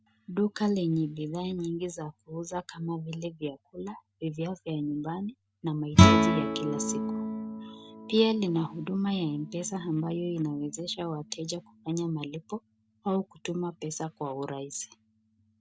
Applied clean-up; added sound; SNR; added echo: none; Guitar; 0 dB; none.